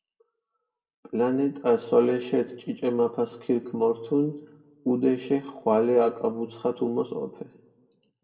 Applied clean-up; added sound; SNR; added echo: none; none; none; reverberation time 0.8 s.